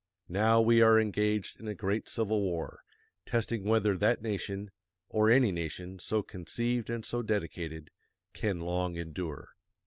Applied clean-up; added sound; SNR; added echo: none; none; none; none.